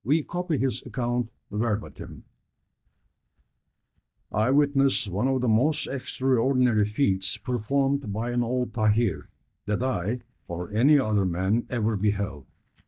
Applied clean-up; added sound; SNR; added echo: neural mask model DeepFilterNet 3.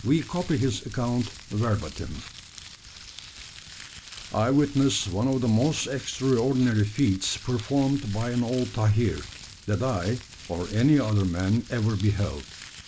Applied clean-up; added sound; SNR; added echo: none; Crumpling, crinkling; 17 dB; none.